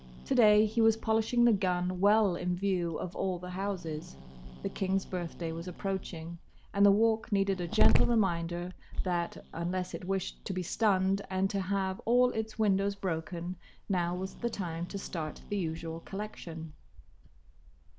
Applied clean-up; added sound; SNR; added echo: none; Growling; 5 dB; none.